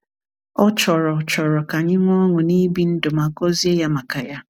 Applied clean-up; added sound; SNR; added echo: none; none; none; none.